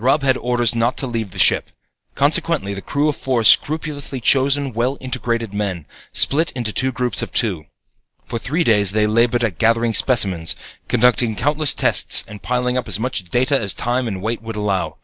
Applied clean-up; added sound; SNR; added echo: none; none; none; none.